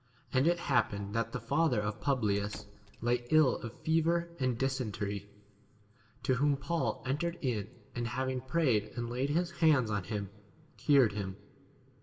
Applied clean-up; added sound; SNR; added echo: none; Squeak / Slam / Wood; 18 dB; reverberation time 1.3 s.